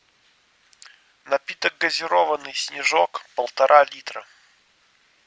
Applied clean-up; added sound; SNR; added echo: none; none; none; none.